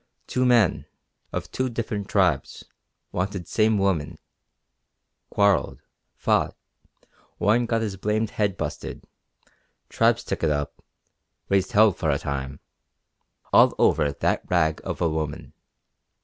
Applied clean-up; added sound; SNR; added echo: none; none; none; none.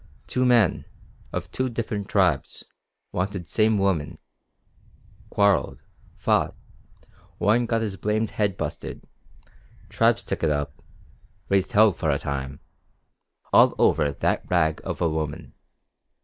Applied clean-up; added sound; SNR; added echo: neural mask model Resemble Enhance denoiser.